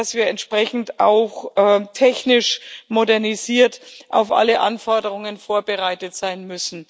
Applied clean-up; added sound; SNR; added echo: none; none; none; none.